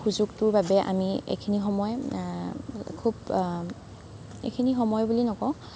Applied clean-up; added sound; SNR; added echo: none; none; none; none.